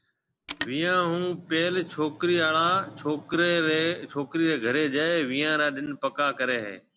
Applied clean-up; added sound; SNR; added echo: none; Telephone; 17 dB; none.